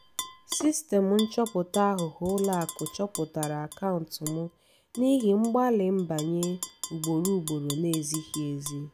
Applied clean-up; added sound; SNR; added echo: none; Tap / Glass; 13 dB; none.